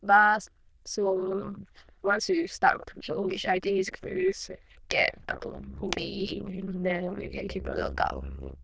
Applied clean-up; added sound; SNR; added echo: neural diffusion model UNIVERSE++.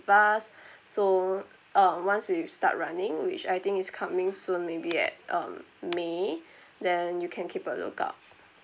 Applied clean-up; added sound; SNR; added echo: none; none; none; none.